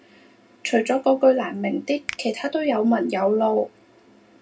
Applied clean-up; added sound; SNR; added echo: none; Finger snapping; 20 dB; reverberation time 0.2 s.